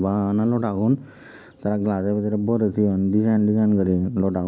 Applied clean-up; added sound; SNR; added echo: none; none; none; none.